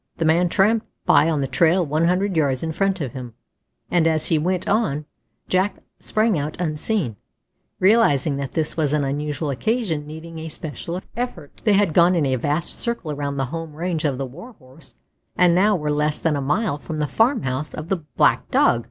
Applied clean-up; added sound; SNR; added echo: none; none; none; none.